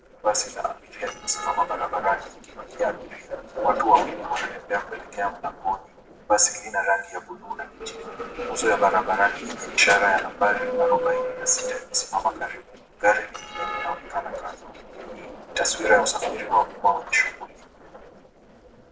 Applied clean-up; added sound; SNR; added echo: neural separator model SepFormer DNS4.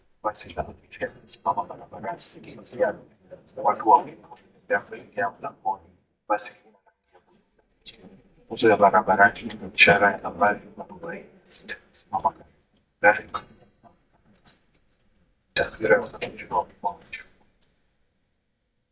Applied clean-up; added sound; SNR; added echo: neural mask model DeepFilterNet 3.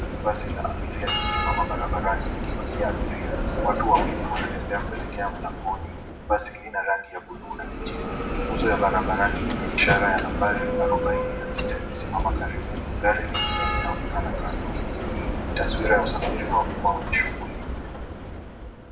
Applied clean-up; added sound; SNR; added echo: none; Bell; 0 dB; reverberation time 0.6 s.